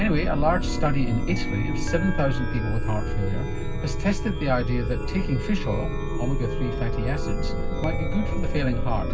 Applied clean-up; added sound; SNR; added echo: none; Chime; -3 dB; reverberation time 0.4 s.